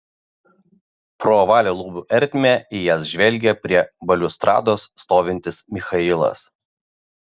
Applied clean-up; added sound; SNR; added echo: none; none; none; none.